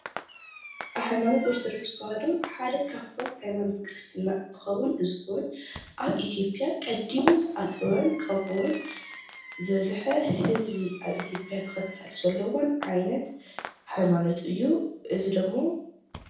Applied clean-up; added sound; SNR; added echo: none; Fireworks; 13 dB; reverberation time 0.6 s.